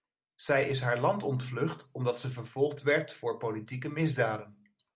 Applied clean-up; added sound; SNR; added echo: none; none; none; none.